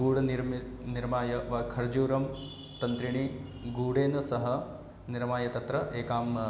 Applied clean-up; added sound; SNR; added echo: none; none; none; none.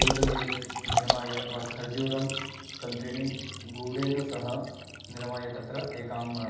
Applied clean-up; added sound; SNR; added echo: none; Liquid; -1 dB; reverberation time 0.8 s.